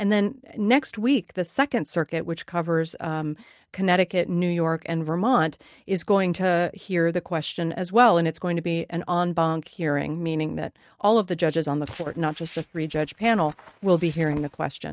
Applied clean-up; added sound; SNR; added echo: neural mask model RNNoise.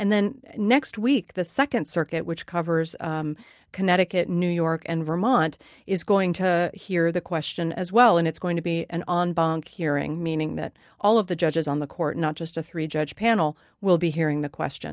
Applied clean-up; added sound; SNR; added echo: none; none; none; none.